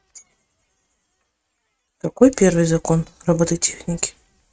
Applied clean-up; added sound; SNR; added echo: neural mask model RNNoise.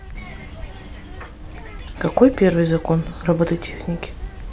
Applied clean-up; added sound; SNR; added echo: none; Bird; 13 dB; none.